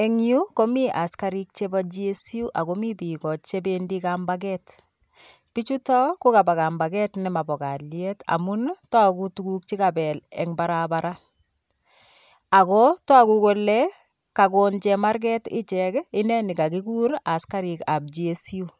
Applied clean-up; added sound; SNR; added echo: none; none; none; none.